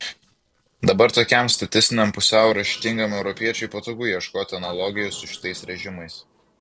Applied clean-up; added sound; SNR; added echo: neural separator model SepFormer DNS4.